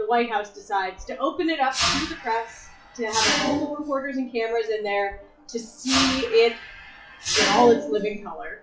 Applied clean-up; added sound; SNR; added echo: classical method WPE with log-MMSE.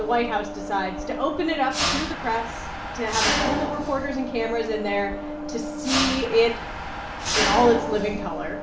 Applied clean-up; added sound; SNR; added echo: none; Mechanisms; 2 dB; reverberation time 0.5 s.